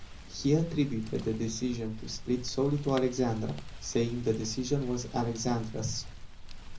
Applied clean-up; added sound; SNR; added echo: none; Rain; 11 dB; reverberation time 0.4 s.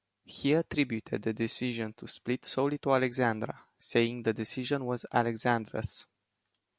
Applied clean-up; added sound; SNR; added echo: none; none; none; none.